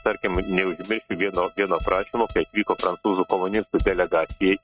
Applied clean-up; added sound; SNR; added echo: neural mask model RNNoise.